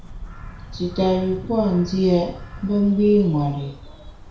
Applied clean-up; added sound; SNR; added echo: none; Bird vocalization, bird call, bird song; 15 dB; reverberation time 0.6 s.